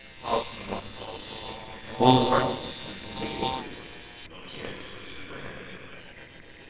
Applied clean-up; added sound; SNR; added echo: neural separator model SepFormer WHAMR!.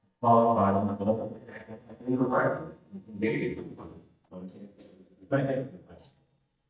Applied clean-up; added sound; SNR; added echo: neural mask model DeepFilterNet 3.